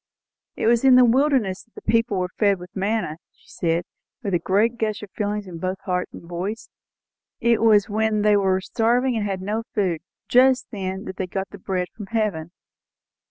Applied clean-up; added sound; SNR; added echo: none; none; none; none.